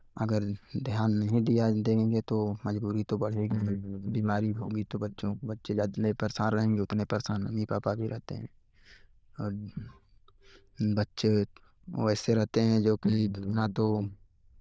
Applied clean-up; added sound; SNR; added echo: neural diffusion model UNIVERSE++.